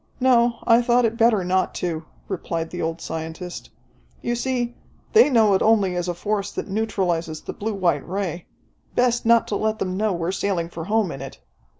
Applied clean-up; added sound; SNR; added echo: none; none; none; none.